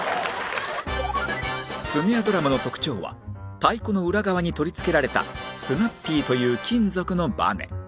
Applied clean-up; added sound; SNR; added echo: none; none; none; none.